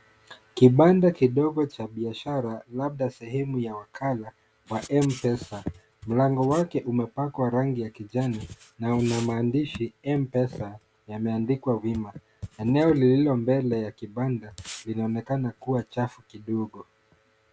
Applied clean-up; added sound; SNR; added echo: none; none; none; none.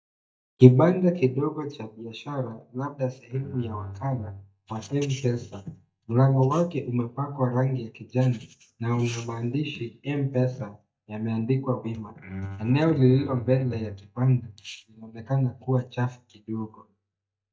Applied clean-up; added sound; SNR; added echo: neural mask model DeepFilterNet 3.